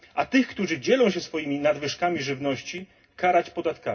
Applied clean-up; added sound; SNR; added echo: none; none; none; reverberation time 0.4 s.